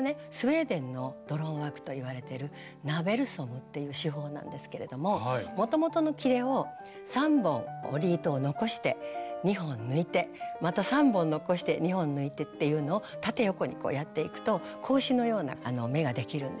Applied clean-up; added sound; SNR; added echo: none; none; none; none.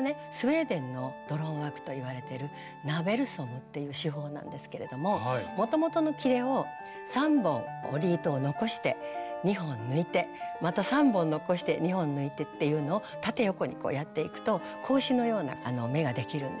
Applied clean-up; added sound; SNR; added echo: none; Trumpet; 17 dB; none.